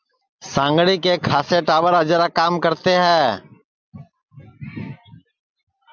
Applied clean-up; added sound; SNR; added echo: none; none; none; none.